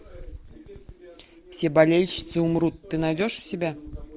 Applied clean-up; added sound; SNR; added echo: none; none; none; none.